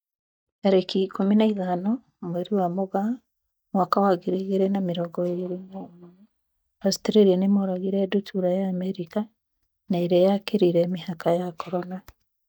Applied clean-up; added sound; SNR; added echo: neural mask model DeepFilterNet 3.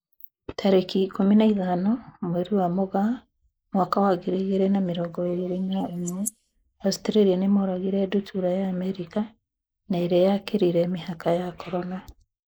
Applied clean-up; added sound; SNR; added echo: neural mask model Resemble Enhance denoiser.